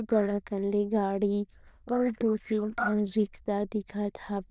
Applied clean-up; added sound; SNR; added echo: neural diffusion model UNIVERSE++.